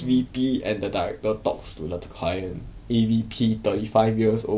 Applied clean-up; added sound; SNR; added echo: none; none; none; none.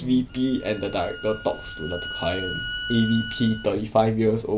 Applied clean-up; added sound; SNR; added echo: none; Bowed string instrument; 11 dB; none.